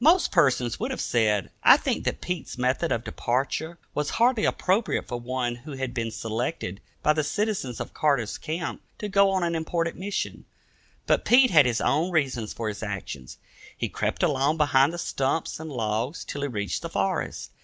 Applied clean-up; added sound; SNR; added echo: none; none; none; none.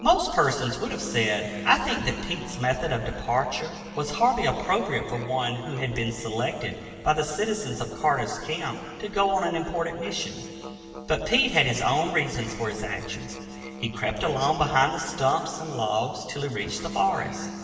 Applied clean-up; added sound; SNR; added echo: none; Musical instrument; 14 dB; reverberation time 2.3 s.